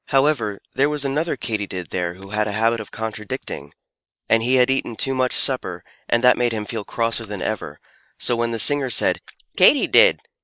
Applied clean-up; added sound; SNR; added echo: neural mask model Resemble Enhance denoiser.